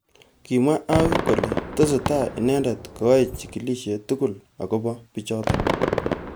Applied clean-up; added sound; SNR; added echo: none; Fireworks; 4 dB; none.